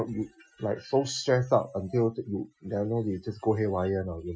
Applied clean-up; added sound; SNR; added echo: classical method Wiener filter.